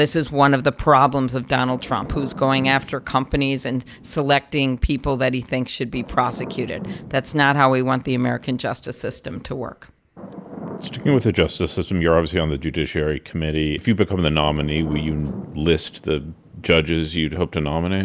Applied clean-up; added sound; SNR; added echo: none; Thunder / Rain; 18 dB; none.